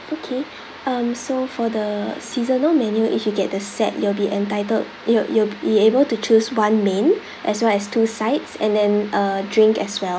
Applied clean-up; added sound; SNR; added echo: none; none; none; none.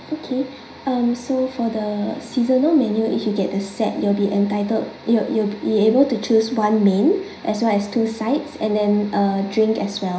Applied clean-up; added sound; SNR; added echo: none; none; none; reverberation time 0.5 s.